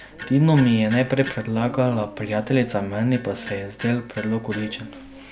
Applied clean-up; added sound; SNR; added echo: none; Dog + Electric guitar; 16 dB; none.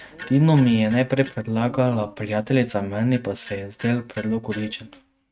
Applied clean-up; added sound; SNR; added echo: neural mask model RNNoise.